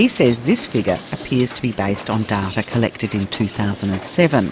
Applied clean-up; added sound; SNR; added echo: none; Hiss; 15 dB; none.